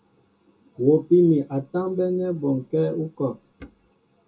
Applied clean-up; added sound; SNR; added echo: none; none; none; reverberation time 0.2 s.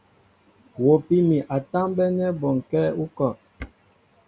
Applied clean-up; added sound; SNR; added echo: none; none; none; none.